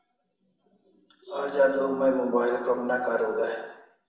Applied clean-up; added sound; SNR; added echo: none; none; none; reverberation time 0.9 s.